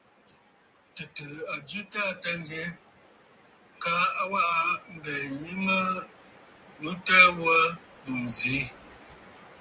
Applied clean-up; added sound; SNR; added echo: none; none; none; none.